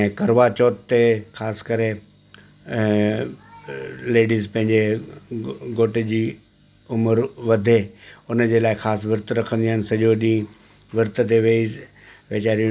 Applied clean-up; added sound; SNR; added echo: none; none; none; none.